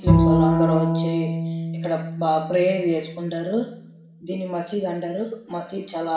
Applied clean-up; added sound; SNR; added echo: none; Bowed string instrument; -2 dB; reverberation time 0.8 s.